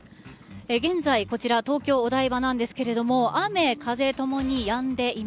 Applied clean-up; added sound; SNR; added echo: none; none; none; none.